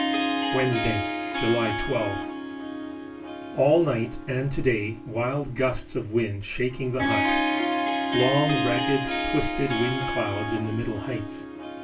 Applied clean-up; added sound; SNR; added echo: none; Harp; 2 dB; reverberation time 0.2 s.